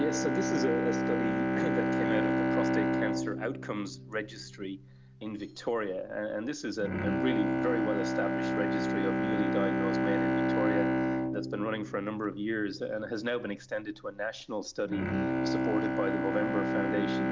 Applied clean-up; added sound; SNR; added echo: none; Bowed string instrument; -3 dB; none.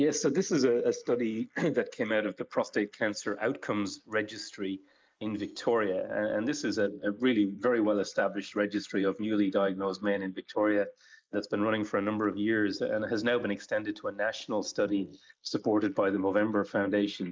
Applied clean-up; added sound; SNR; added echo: neural mask model Resemble Enhance denoiser.